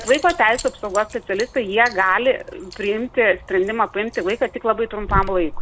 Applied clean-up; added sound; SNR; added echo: none; Keys jangling; 12 dB; none.